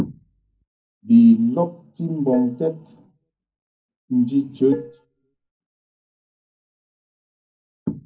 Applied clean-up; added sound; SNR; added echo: neural separator model SepFormer DNS4.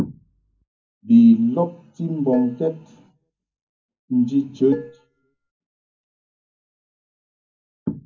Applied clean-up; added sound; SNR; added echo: none; Dishes, pots, and pans; 13 dB; reverberation time 0.4 s.